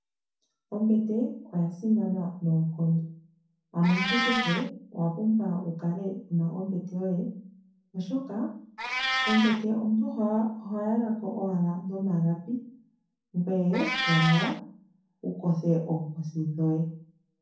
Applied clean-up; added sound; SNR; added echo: none; Meow; 9 dB; reverberation time 0.5 s.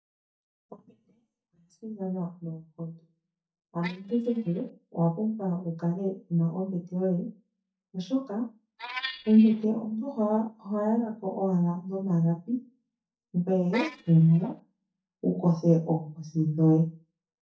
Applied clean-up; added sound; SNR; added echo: neural mask model DeepFilterNet 3.